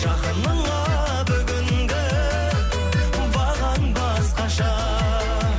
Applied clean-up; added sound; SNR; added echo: none; none; none; none.